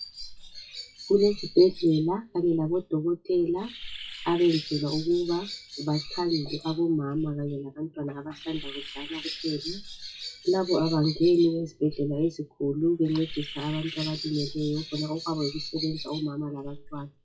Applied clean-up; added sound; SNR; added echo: classical method WPE with log-MMSE.